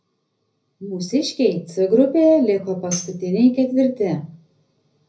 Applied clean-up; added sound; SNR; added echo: none; Tambourine; 15 dB; reverberation time 0.4 s.